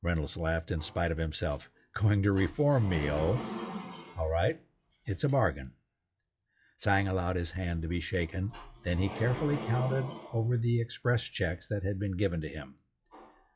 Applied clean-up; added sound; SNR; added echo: classical method log-MMSE.